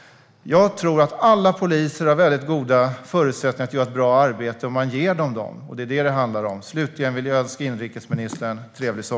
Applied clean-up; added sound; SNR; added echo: none; none; none; none.